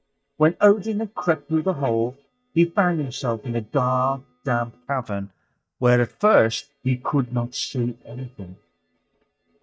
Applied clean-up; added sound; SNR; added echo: neural mask model DeepFilterNet 3.